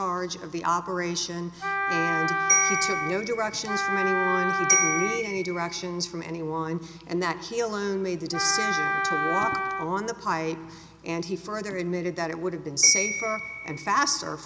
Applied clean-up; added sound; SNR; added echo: none; Wind instrument, woodwind instrument + Bell; -2 dB; none.